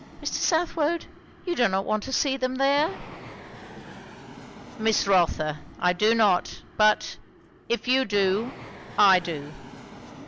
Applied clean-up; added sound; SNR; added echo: none; Fixed-wing aircraft, airplane; 17 dB; none.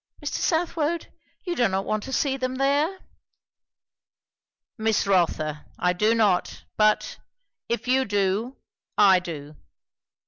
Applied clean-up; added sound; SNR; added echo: none; none; none; none.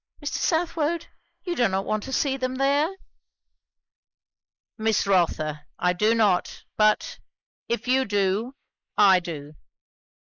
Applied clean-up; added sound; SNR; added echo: neural mask model Resemble Enhance denoiser.